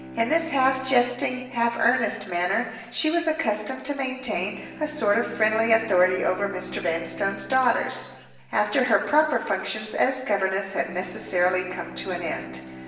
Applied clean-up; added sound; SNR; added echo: none; Bowed string instrument; 17 dB; reverberation time 1.1 s.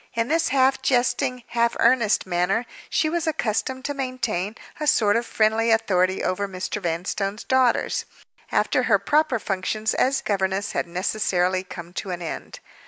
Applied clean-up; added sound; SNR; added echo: none; none; none; none.